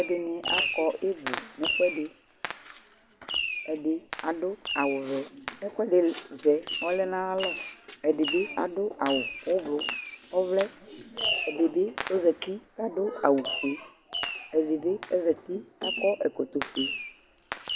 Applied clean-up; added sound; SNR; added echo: none; Fireworks; 7 dB; none.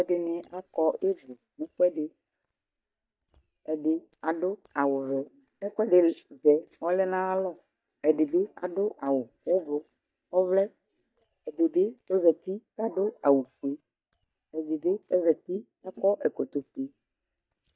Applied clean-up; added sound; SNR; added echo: neural mask model DeepFilterNet 3.